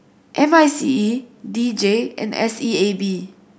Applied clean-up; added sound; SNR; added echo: none; none; none; none.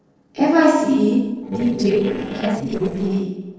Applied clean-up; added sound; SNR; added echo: neural separator model SepFormer DNS4.